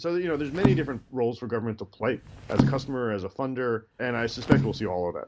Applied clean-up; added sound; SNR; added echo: none; Percussion; 0 dB; none.